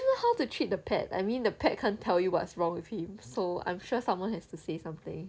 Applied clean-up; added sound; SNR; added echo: none; none; none; none.